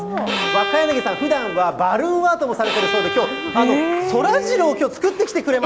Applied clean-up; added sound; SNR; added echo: none; Bowed string instrument; 7 dB; none.